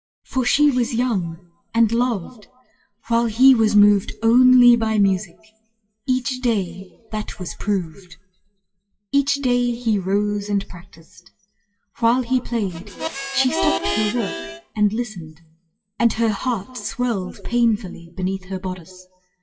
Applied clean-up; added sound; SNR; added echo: classical method WPE with log-MMSE.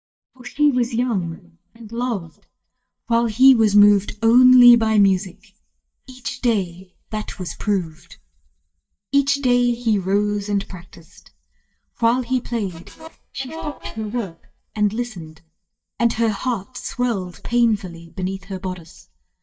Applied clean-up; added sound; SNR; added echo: neural mask model DeepFilterNet 3.